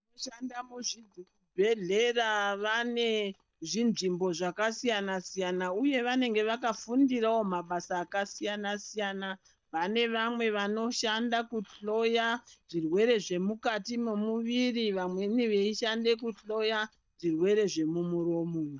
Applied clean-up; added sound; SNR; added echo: neural mask model DeepFilterNet 3.